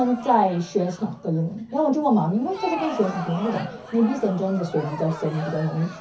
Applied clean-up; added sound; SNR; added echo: none; Crowd; 12 dB; reverberation time 0.3 s.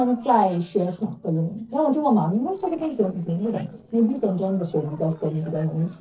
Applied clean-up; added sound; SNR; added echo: neural separator model SepFormer DNS4.